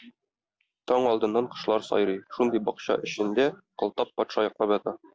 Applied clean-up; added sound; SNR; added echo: none; none; none; none.